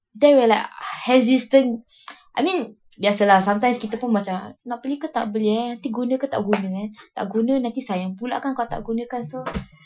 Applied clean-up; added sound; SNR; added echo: classical method Wiener filter.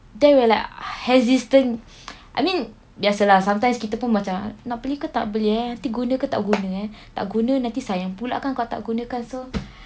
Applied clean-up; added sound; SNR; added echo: none; none; none; none.